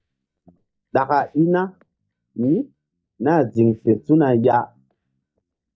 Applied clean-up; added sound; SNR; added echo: neural mask model DeepFilterNet 3.